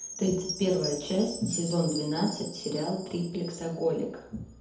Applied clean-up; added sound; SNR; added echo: none; Chime; 10 dB; reverberation time 2.0 s.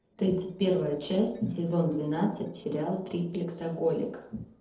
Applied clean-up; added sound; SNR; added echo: neural separator model SepFormer DNS4.